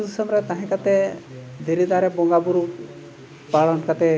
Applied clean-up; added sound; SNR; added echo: none; none; none; none.